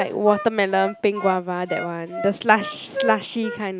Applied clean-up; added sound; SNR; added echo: none; Wind instrument, woodwind instrument; 9 dB; none.